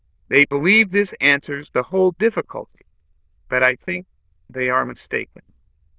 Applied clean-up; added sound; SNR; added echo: neural diffusion model UNIVERSE++.